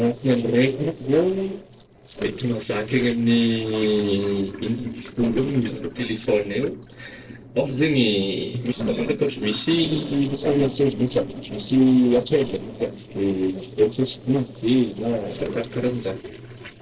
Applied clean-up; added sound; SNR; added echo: neural separator model SepFormer DNS4.